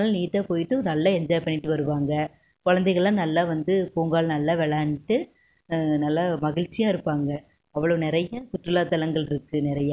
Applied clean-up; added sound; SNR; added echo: none; none; none; none.